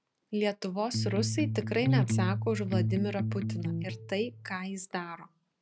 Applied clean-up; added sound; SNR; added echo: none; Electric guitar; -2 dB; none.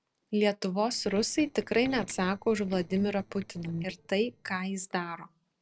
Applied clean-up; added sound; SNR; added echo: neural separator model SepFormer DNS4.